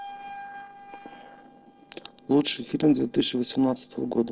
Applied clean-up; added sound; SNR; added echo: neural separator model SepFormer DNS4.